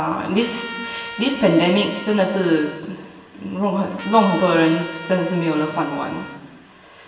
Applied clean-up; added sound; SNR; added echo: none; Trumpet; 14 dB; reverberation time 1.4 s.